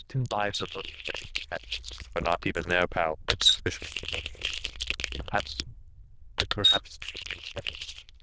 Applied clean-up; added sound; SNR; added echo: neural diffusion model UNIVERSE++.